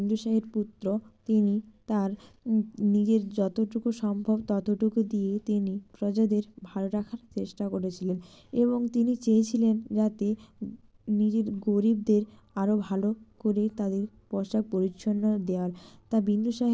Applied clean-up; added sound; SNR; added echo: none; none; none; none.